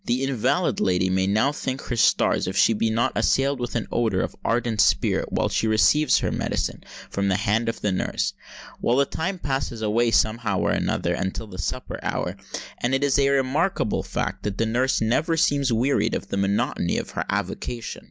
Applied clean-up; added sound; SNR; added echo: none; none; none; none.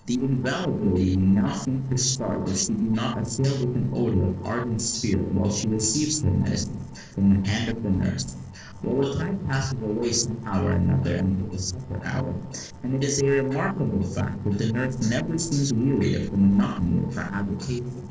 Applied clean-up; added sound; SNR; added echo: neural separator model SepFormer DNS4.